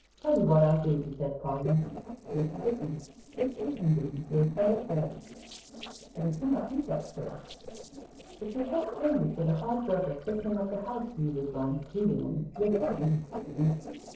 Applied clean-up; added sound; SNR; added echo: neural separator model SepFormer DNS4.